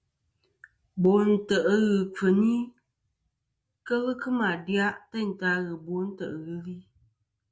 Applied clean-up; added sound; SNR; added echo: none; none; none; none.